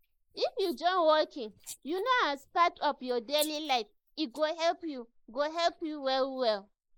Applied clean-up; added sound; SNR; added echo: neural mask model Resemble Enhance denoiser.